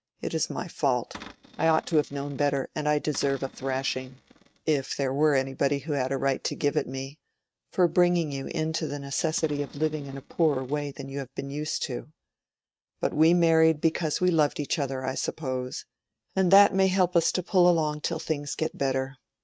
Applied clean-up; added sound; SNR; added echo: neural mask model RNNoise.